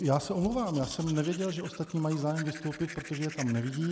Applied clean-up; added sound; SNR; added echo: none; Domestic sounds, home sounds; 15 dB; none.